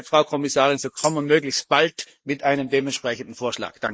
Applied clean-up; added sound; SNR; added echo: neural mask model Resemble Enhance denoiser.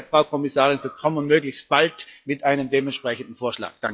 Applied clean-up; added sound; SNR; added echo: classical method log-MMSE.